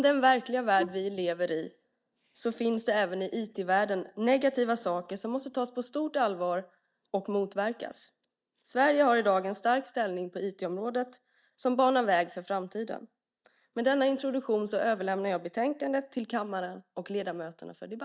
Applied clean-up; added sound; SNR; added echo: neural mask model DeepFilterNet 3.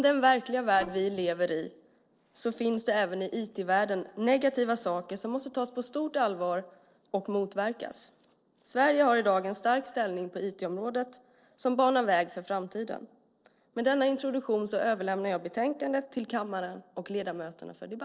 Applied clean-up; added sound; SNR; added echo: neural separator model SepFormer DNS4.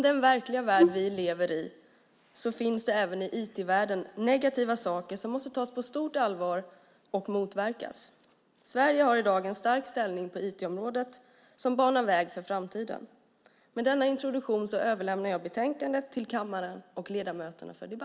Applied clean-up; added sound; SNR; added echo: none; Wind instrument, woodwind instrument; -4 dB; none.